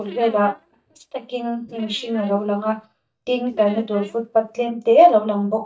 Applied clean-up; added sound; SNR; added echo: neural mask model DeepFilterNet 3.